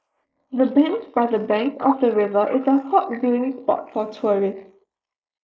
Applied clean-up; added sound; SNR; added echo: neural mask model Resemble Enhance denoiser.